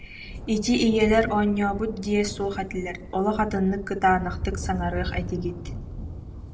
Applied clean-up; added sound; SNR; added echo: none; Thunder; 9 dB; reverberation time 0.5 s.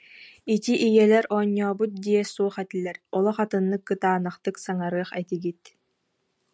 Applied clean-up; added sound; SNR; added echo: none; none; none; none.